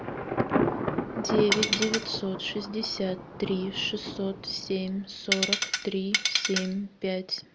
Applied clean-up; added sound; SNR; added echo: none; Tools + Thunder; 0 dB; none.